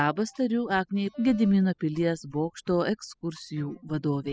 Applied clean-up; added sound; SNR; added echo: classical method spectral subtraction.